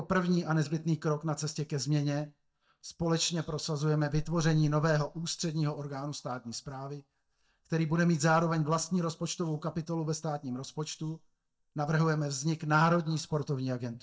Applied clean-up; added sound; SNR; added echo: neural mask model DeepFilterNet 3.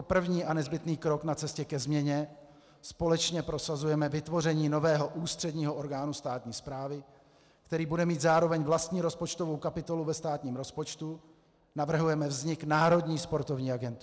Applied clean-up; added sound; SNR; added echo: none; none; none; none.